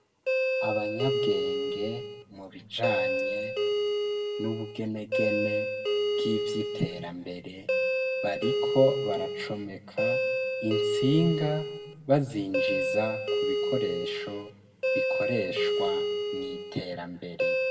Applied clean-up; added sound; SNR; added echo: none; Doorbell; -3 dB; reverberation time 0.8 s.